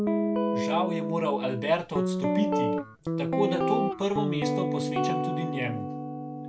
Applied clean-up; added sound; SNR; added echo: none; Guitar; -3 dB; none.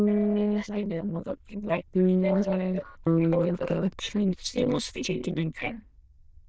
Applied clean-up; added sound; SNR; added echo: neural diffusion model UNIVERSE++.